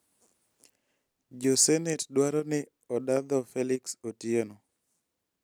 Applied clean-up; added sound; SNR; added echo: none; none; none; none.